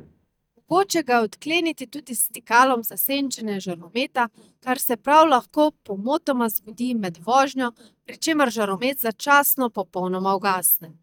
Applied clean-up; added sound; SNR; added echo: neural mask model DeepFilterNet 3.